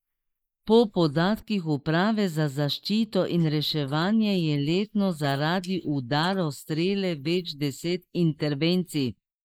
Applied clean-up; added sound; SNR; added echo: neural mask model Resemble Enhance denoiser.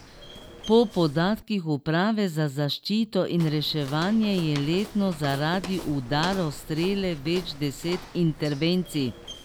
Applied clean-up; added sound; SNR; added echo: none; Walk, footsteps; 16 dB; none.